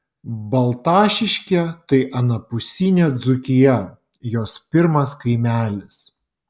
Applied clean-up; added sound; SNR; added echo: none; none; none; none.